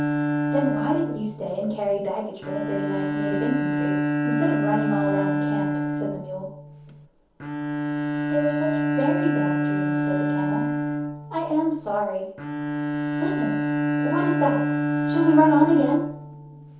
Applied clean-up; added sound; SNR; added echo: none; Bowed string instrument; -1 dB; reverberation time 0.6 s.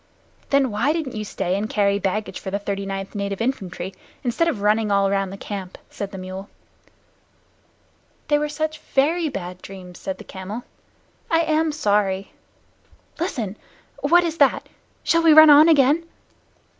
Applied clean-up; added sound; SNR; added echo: none; none; none; none.